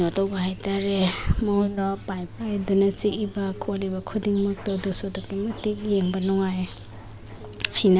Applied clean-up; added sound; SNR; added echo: none; none; none; none.